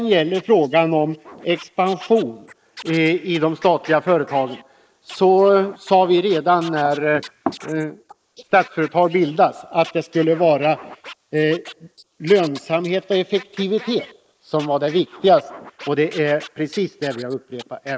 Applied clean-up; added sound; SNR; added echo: neural mask model Resemble Enhance denoiser.